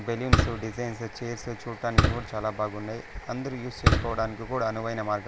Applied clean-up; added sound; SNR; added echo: none; Fireworks; -3 dB; none.